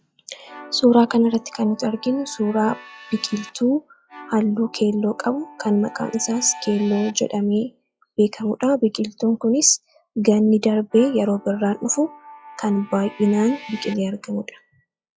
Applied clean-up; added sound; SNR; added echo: classical method log-MMSE.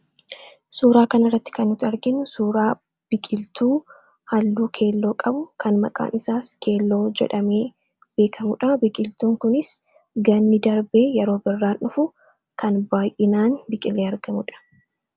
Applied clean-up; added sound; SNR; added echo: none; none; none; none.